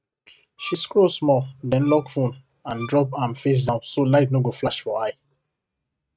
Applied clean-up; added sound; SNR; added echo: neural mask model RNNoise.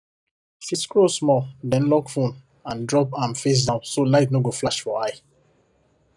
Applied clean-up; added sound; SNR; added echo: neural mask model DeepFilterNet 3.